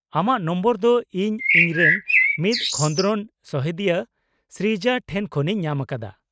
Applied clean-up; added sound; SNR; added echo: neural mask model RNNoise.